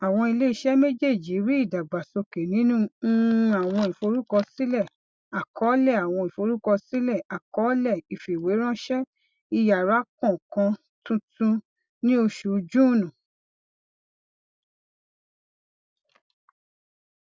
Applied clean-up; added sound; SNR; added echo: none; none; none; none.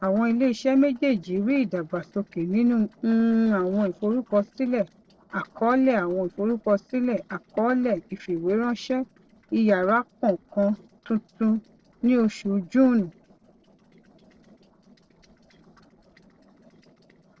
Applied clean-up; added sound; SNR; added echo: neural separator model SepFormer DNS4.